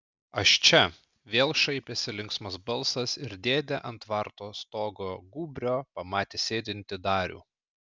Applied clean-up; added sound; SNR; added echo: none; none; none; none.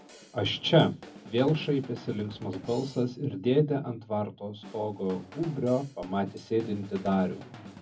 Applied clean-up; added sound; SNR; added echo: none; Drum / Drum kit; 19 dB; reverberation time 0.3 s.